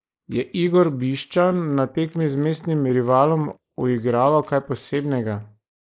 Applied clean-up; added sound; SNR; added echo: neural mask model Resemble Enhance denoiser.